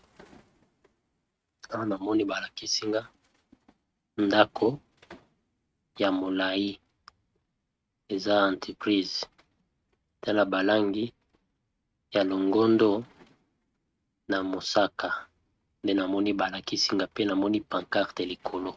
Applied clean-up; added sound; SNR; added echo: neural mask model RNNoise.